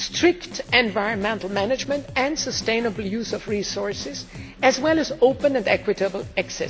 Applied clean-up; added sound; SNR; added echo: none; Drum kit; 16 dB; none.